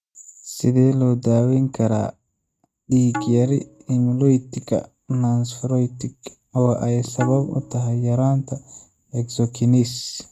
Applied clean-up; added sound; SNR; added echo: neural mask model RNNoise.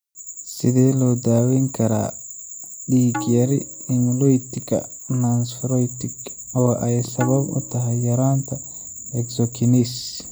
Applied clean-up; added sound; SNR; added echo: none; Tabla; 14 dB; none.